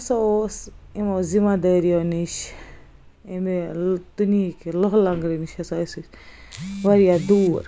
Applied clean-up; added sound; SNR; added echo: none; none; none; none.